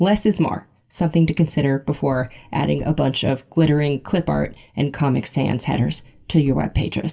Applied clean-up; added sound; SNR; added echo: none; Car; 20 dB; reverberation time 0.2 s.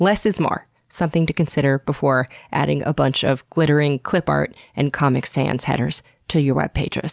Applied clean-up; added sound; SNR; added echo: none; none; none; none.